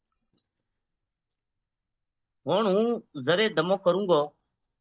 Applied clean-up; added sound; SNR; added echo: neural mask model DeepFilterNet 3.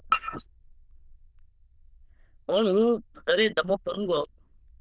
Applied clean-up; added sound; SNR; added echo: neural diffusion model UNIVERSE++.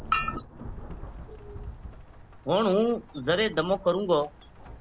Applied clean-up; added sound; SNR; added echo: none; Rain / Thunderstorm; 13 dB; none.